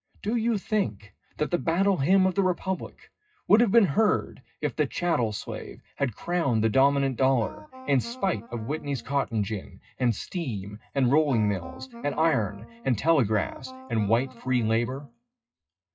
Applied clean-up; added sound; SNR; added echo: classical method WPE with log-MMSE.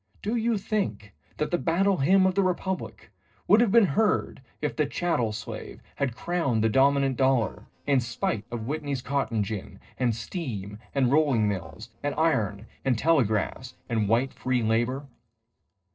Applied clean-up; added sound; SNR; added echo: neural separator model SepFormer DNS4.